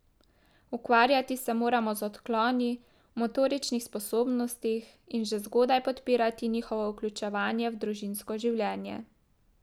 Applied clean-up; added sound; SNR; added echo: none; none; none; none.